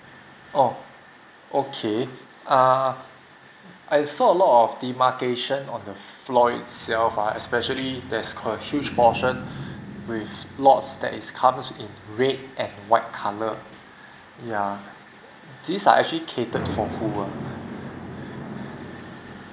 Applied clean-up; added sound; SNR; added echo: none; none; none; none.